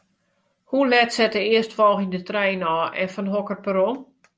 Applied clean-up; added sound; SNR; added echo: none; none; none; none.